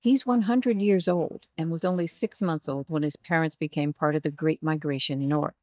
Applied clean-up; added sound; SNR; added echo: neural mask model DeepFilterNet 3.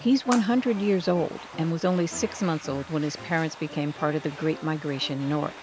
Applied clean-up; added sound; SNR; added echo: none; Water / Splash, splatter + Domestic sounds, home sounds; 16 dB; none.